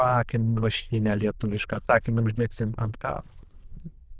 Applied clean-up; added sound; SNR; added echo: neural diffusion model UNIVERSE++.